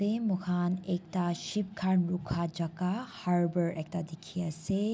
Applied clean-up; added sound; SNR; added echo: none; none; none; none.